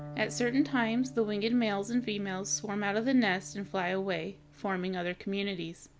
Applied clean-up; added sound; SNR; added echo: none; Electric guitar; 18 dB; none.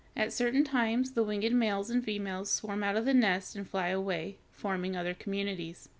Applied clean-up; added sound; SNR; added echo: none; none; none; none.